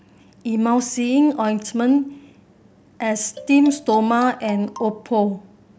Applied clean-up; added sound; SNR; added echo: none; Marimba, xylophone; 18 dB; none.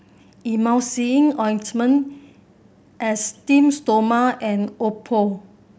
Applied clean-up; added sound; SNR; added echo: none; none; none; none.